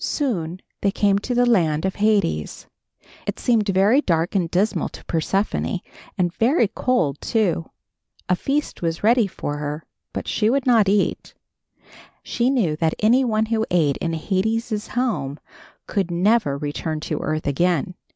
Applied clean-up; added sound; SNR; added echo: none; none; none; none.